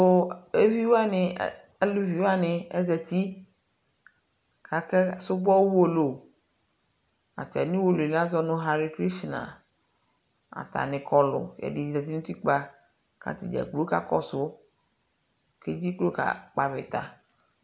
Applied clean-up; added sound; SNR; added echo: none; none; none; none.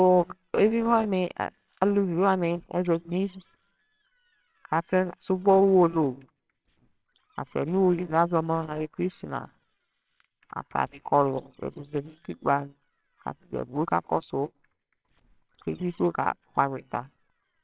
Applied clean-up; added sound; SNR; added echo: neural separator model SepFormer WHAMR!.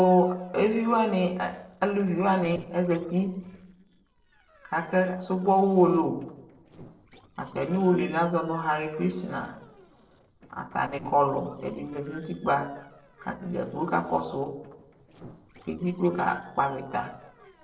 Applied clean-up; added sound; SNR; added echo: neural separator model SepFormer DNS4.